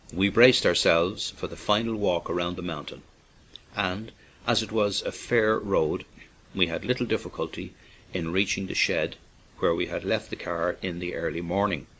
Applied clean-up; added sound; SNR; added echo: none; none; none; none.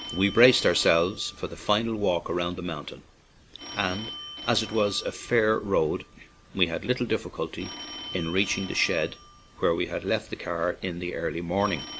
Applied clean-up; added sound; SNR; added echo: none; Telephone; 16 dB; none.